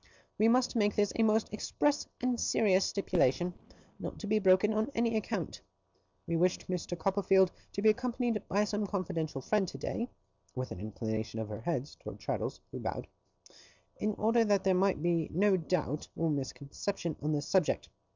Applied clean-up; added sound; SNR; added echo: neural separator model SepFormer DNS4.